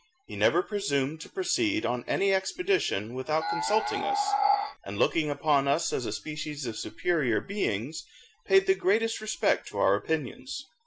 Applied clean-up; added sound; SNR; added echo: none; Animal; -1 dB; none.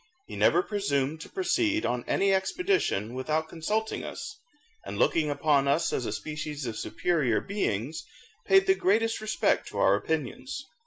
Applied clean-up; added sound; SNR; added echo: none; none; none; none.